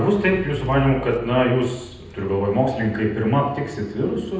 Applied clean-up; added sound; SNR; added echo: none; Engine / Car; 17 dB; reverberation time 0.9 s.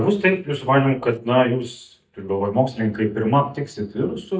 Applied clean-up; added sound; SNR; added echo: neural mask model DeepFilterNet 3.